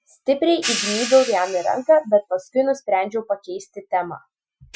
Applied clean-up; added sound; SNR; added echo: classical method Wiener filter.